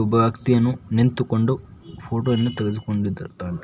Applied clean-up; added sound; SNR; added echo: none; none; none; none.